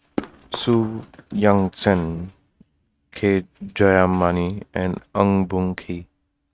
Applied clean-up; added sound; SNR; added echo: neural mask model RNNoise.